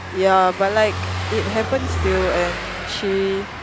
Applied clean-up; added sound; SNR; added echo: none; Car passing by / Engine; 6 dB; none.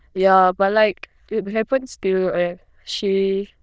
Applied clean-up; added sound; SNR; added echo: neural diffusion model UNIVERSE++.